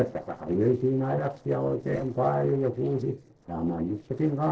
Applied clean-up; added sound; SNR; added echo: neural separator model SepFormer DNS4.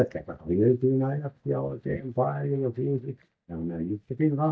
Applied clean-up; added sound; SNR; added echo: neural mask model DeepFilterNet 3.